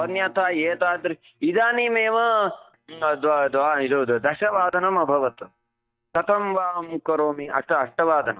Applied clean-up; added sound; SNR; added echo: neural mask model DeepFilterNet 3.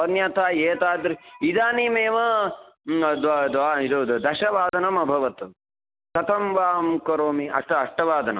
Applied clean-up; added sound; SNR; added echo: none; none; none; none.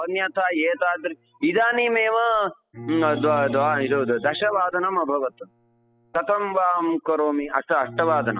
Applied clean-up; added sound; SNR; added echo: classical method spectral subtraction.